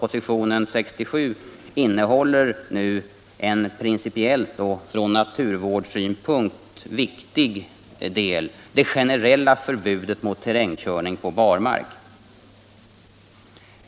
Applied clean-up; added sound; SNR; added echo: none; none; none; none.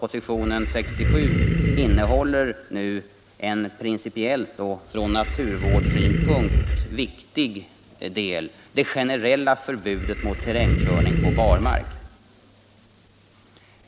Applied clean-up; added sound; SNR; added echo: none; Animal; -4 dB; none.